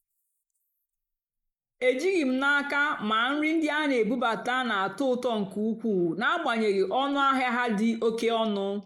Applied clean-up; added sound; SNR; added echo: neural mask model Resemble Enhance denoiser.